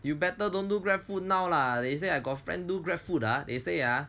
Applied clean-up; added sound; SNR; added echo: none; none; none; none.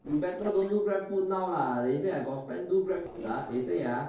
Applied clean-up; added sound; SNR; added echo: neural separator model SepFormer DNS4.